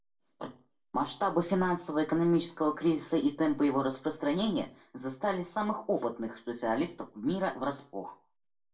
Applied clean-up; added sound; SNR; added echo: none; none; none; reverberation time 0.2 s.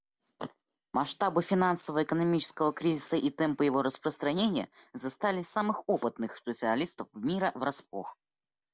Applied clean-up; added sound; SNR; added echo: none; none; none; none.